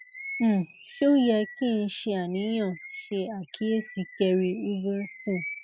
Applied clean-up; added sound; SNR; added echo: classical method spectral subtraction.